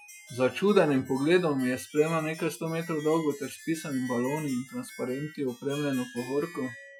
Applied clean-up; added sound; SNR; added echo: classical method Wiener filter.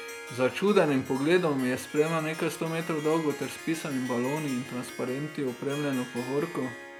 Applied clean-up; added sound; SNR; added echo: none; Harp; 13 dB; none.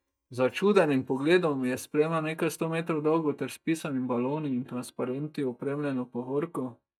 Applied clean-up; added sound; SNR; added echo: neural mask model DeepFilterNet 3.